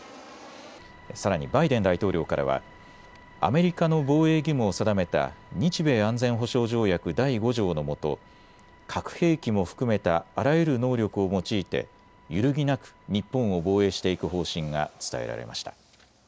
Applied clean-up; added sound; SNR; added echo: none; none; none; none.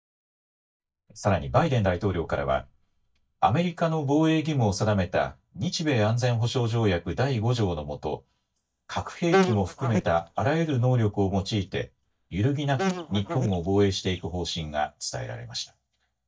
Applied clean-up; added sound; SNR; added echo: neural mask model DeepFilterNet 3.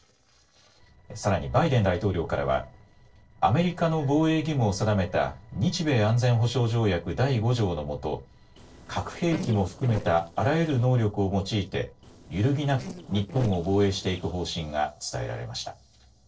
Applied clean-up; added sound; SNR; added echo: neural separator model SepFormer DNS4.